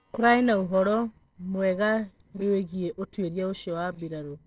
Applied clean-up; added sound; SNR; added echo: neural separator model SepFormer DNS4.